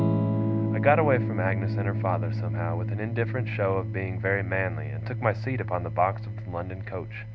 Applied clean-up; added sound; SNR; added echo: none; Electric guitar / Strum; 0 dB; none.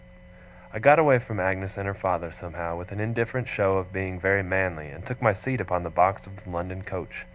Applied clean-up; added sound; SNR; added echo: none; none; none; none.